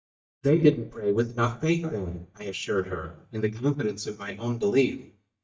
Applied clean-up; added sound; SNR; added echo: neural mask model DeepFilterNet 3.